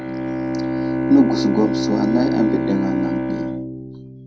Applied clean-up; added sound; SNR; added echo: none; Bowed string instrument; 0 dB; reverberation time 0.3 s.